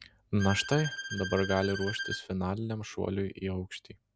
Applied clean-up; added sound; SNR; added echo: none; Bowed string instrument; 7 dB; none.